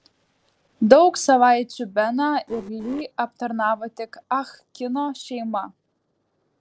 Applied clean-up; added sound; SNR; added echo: neural separator model SepFormer DNS4.